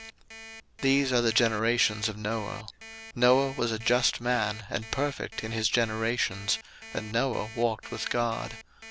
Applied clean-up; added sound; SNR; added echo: none; Alarm; 17 dB; none.